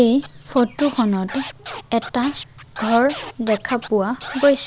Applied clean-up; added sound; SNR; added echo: none; Scratching (performance technique); 14 dB; none.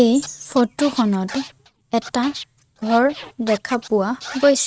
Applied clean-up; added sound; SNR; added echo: neural mask model RNNoise.